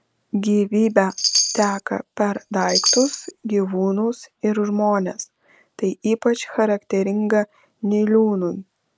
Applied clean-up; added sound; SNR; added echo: none; Chime; 3 dB; none.